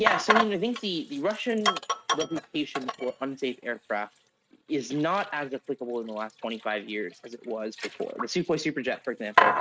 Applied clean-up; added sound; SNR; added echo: neural mask model RNNoise.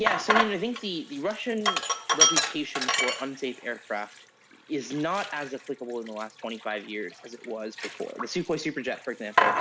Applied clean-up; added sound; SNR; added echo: none; Sink (filling or washing); -2 dB; none.